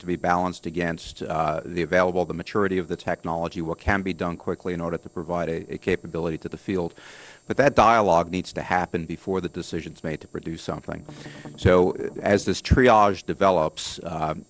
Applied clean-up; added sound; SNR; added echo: neural separator model SepFormer DNS4.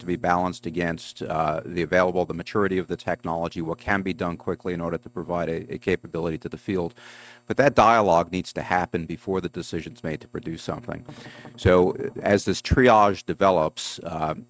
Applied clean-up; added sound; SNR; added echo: neural mask model RNNoise.